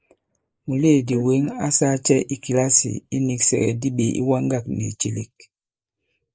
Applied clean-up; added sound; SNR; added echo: neural mask model Resemble Enhance denoiser.